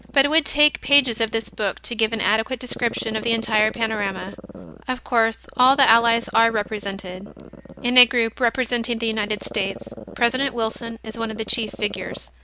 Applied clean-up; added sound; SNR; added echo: none; Growling; 16 dB; none.